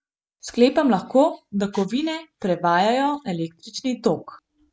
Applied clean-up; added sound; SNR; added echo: none; none; none; none.